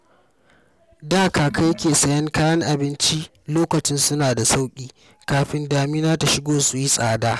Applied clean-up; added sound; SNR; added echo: none; Sink (filling or washing) / Water; 18 dB; none.